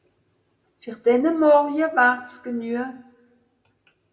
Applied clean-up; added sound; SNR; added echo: none; none; none; reverberation time 1.2 s.